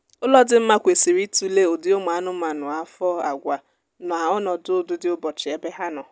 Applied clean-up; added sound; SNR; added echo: none; none; none; none.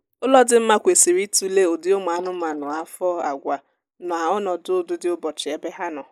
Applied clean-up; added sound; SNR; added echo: neural mask model Resemble Enhance denoiser.